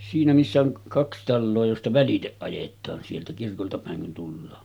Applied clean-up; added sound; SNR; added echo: none; none; none; none.